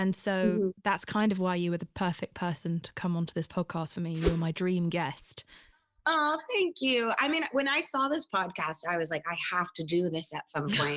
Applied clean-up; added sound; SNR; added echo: none; Whoosh, swoosh, swish; 1 dB; none.